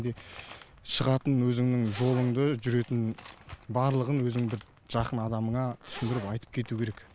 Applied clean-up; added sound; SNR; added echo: none; Zipper (clothing); 20 dB; none.